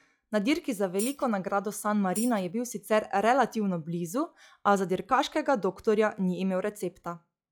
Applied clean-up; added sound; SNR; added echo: classical method log-MMSE.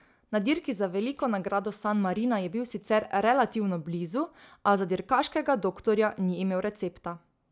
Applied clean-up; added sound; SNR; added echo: none; Tambourine; 14 dB; none.